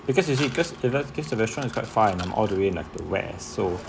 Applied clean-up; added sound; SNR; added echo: none; Mechanisms; 17 dB; none.